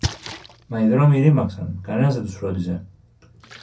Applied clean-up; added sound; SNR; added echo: none; Splash, splatter; 15 dB; reverberation time 0.3 s.